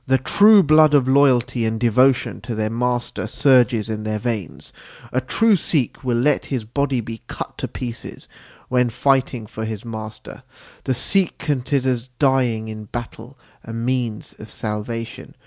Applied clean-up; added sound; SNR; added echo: none; none; none; none.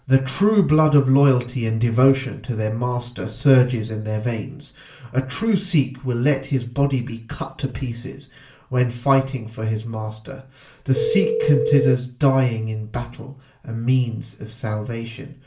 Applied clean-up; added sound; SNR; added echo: none; Telephone; 0 dB; reverberation time 0.3 s.